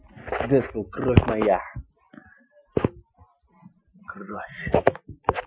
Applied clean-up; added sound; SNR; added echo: classical method Wiener filter.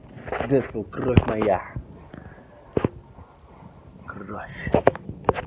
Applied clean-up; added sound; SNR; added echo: none; Thunder / Rain; 20 dB; none.